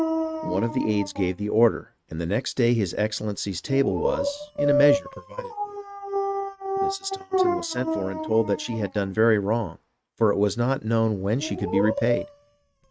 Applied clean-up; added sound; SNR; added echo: neural mask model RNNoise.